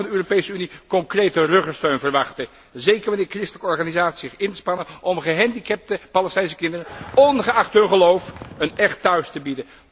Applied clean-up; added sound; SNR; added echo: none; Walk, footsteps; 19 dB; none.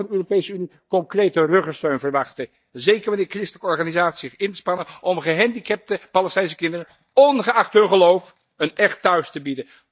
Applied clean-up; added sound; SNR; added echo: neural mask model DeepFilterNet 3.